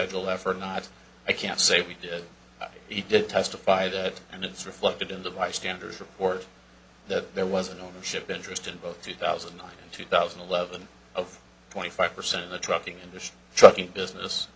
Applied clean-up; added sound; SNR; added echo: none; none; none; none.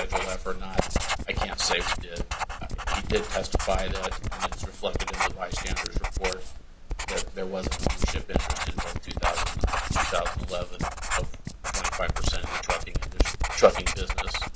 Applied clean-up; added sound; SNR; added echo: none; Writing; -4 dB; none.